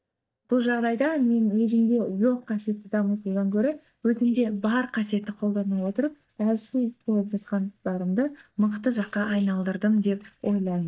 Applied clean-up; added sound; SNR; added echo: neural mask model DeepFilterNet 3.